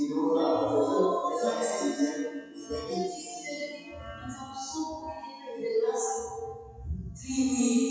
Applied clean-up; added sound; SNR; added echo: classical method WPE with log-MMSE.